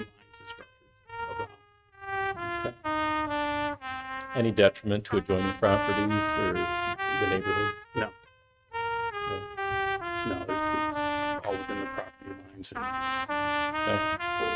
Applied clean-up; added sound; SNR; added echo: neural mask model RNNoise.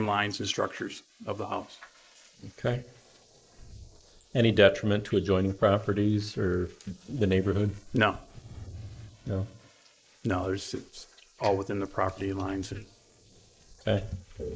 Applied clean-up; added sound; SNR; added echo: neural mask model Resemble Enhance denoiser.